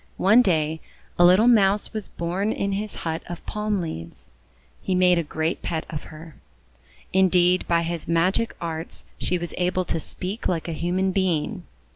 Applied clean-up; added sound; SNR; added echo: none; none; none; none.